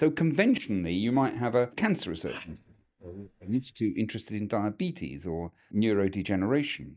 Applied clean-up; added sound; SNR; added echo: neural mask model DeepFilterNet 3.